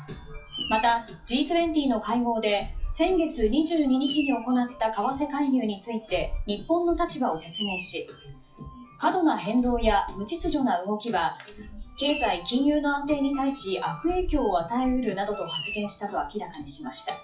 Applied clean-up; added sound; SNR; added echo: classical method WPE with log-MMSE.